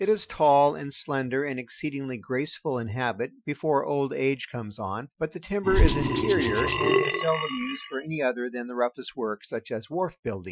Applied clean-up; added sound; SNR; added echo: classical method Wiener filter.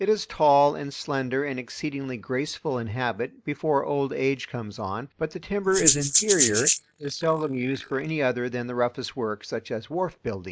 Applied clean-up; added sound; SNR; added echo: neural mask model Resemble Enhance denoiser.